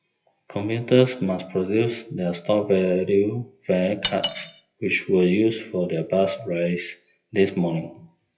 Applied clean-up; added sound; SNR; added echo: classical method WPE with log-MMSE.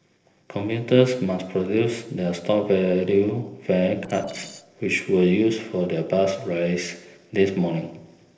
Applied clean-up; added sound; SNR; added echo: neural separator model SepFormer DNS4.